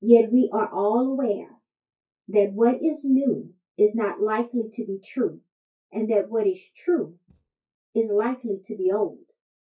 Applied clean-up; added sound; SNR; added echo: neural mask model DeepFilterNet 3.